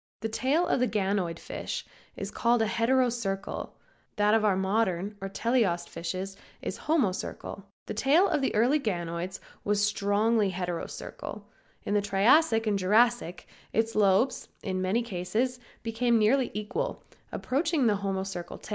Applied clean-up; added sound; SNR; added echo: none; none; none; none.